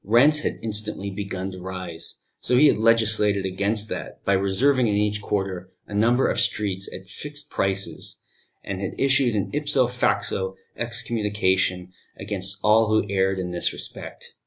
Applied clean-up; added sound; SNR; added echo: none; none; none; none.